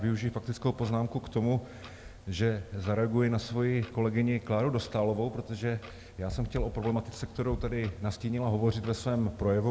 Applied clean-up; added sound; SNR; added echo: none; Clock; 20 dB; none.